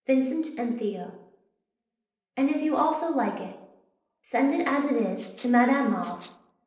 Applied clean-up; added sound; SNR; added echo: neural separator model SepFormer DNS4.